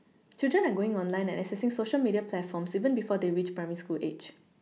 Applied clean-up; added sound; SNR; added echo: none; none; none; none.